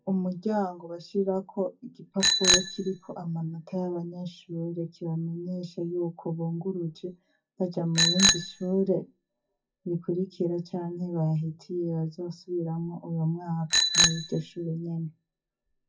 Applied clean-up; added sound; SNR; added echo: classical method WPE with log-MMSE.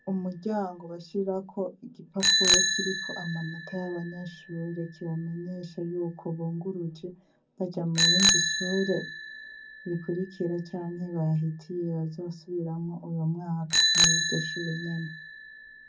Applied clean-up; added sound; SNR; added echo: none; Bicycle bell; -2 dB; reverberation time 0.4 s.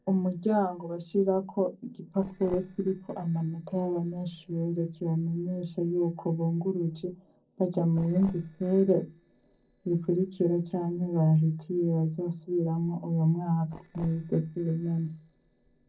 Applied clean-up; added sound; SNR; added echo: neural separator model SepFormer DNS4.